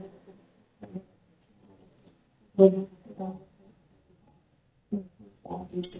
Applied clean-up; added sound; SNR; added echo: neural mask model DeepFilterNet 3.